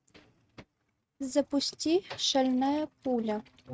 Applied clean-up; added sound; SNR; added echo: neural mask model RNNoise.